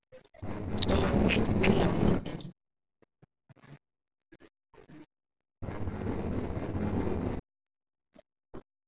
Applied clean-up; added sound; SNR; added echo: neural separator model SepFormer DNS4.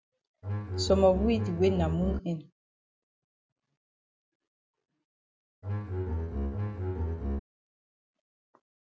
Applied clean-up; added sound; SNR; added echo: none; Bowed string instrument; -1 dB; none.